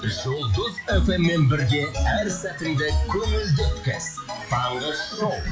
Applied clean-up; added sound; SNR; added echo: classical method log-MMSE.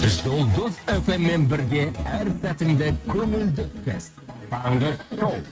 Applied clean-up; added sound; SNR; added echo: neural mask model RNNoise.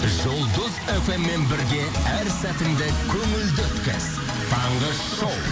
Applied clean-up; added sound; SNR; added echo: none; none; none; none.